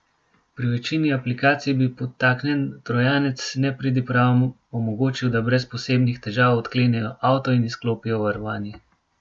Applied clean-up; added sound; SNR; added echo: none; none; none; none.